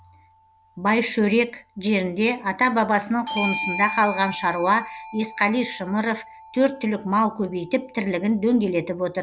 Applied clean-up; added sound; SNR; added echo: none; Bell / Doorbell; 13 dB; none.